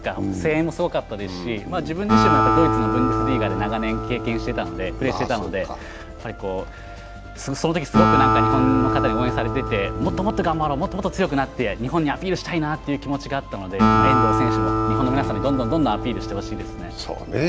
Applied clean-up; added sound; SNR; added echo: none; Acoustic guitar; 0 dB; none.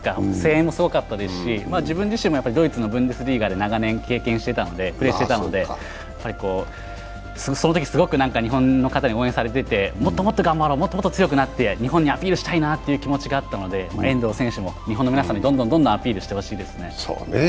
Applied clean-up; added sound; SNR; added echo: none; none; none; none.